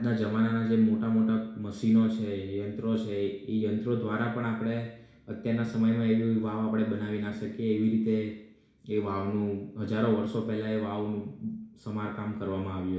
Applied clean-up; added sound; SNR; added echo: none; none; none; reverberation time 0.7 s.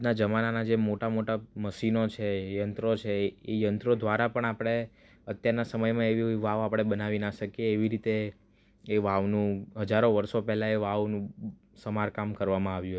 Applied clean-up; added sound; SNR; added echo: none; none; none; none.